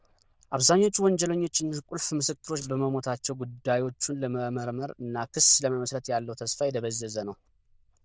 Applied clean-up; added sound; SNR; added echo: neural diffusion model UNIVERSE++.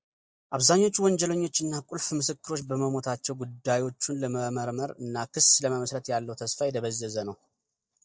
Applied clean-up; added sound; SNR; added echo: neural mask model DeepFilterNet 3.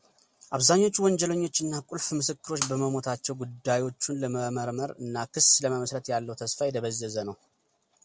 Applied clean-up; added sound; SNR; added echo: none; Shatter; 11 dB; none.